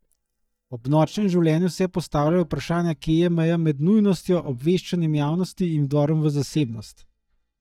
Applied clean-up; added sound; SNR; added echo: neural mask model DeepFilterNet 3.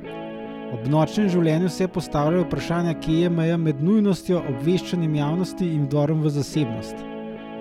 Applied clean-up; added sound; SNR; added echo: none; Guitar; 11 dB; none.